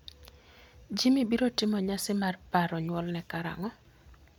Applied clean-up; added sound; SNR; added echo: none; none; none; none.